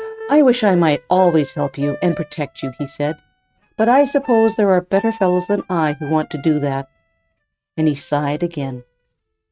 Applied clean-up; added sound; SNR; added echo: neural mask model RNNoise.